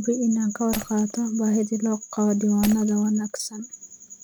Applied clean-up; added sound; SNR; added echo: none; Shatter; 17 dB; none.